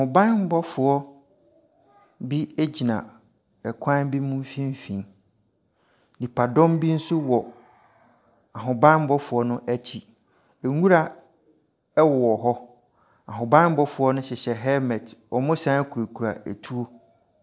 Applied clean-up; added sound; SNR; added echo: none; none; none; none.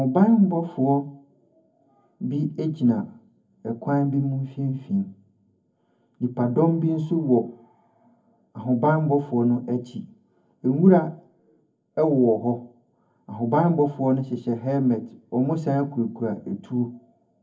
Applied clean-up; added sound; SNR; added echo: none; none; none; reverberation time 0.3 s.